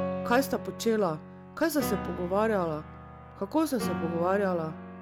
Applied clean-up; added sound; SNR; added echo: none; Piano; 7 dB; none.